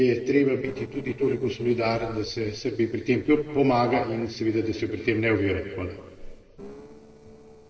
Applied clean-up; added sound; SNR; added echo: neural separator model SepFormer DNS4.